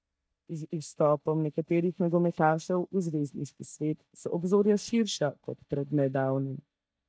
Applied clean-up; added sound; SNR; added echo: neural mask model DeepFilterNet 3.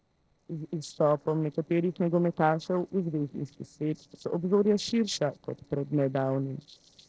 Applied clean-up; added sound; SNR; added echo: neural separator model SepFormer DNS4.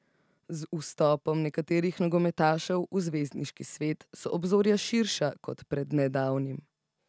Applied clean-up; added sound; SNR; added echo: none; none; none; none.